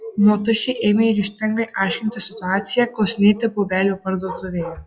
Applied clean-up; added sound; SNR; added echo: classical method log-MMSE.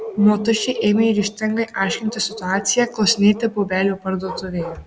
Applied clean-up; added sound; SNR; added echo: none; Bark; 15 dB; none.